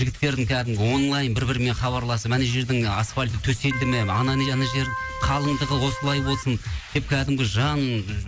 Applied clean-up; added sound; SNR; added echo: none; Organ; 9 dB; none.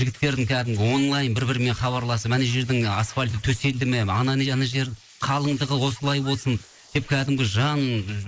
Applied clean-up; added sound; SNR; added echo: neural mask model Resemble Enhance denoiser.